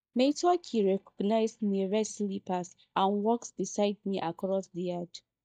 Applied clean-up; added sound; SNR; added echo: neural mask model DeepFilterNet 3.